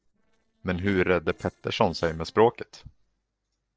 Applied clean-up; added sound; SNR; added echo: neural separator model SepFormer DNS4.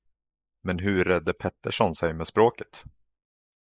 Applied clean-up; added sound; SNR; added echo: neural mask model Resemble Enhance denoiser.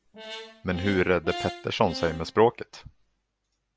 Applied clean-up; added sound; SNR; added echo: none; Brass instrument; 12 dB; none.